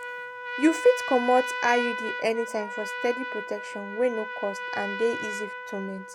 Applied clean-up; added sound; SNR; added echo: none; Trumpet; 6 dB; none.